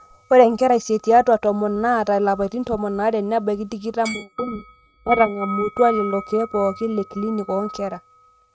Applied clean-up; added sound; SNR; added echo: neural mask model RNNoise.